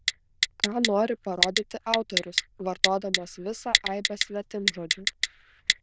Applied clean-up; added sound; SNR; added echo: neural diffusion model UNIVERSE++.